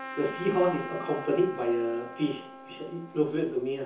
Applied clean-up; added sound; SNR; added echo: none; Trumpet; 12 dB; reverberation time 0.6 s.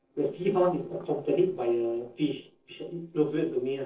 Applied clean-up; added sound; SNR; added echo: neural separator model SepFormer DNS4.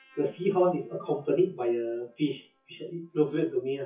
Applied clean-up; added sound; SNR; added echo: classical method WPE with log-MMSE.